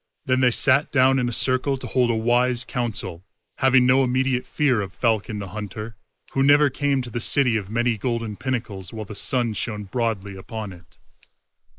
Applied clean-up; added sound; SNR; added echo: neural mask model Resemble Enhance denoiser.